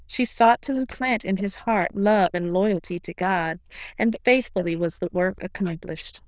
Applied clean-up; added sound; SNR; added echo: neural diffusion model UNIVERSE++.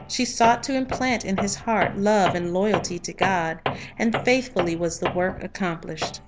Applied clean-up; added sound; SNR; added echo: none; Tools; 8 dB; none.